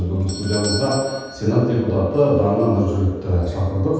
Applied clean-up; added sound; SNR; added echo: none; Doorbell; 16 dB; reverberation time 1.2 s.